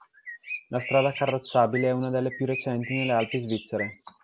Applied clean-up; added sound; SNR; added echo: none; Bird; 10 dB; none.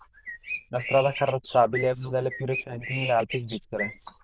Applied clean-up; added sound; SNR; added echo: neural diffusion model UNIVERSE++.